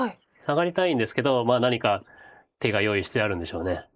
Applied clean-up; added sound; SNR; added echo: neural mask model Resemble Enhance denoiser.